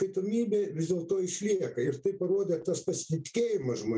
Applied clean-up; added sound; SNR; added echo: none; none; none; none.